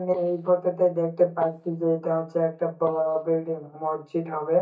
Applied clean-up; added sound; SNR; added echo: neural mask model DeepFilterNet 3.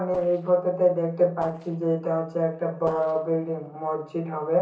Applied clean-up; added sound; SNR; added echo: neural separator model SepFormer DNS4.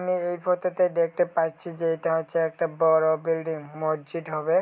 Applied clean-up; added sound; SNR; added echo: none; none; none; none.